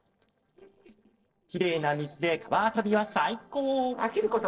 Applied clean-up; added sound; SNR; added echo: neural separator model SepFormer DNS4.